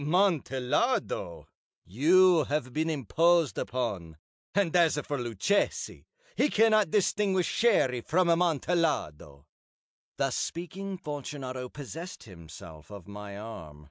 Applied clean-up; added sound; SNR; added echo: none; none; none; none.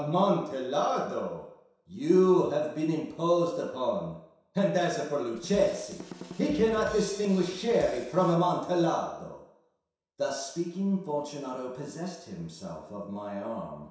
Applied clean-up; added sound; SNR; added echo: none; Drum kit; 16 dB; reverberation time 0.7 s.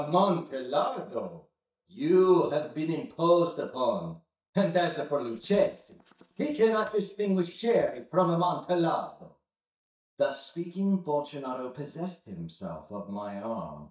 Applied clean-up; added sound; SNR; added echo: neural mask model DeepFilterNet 3.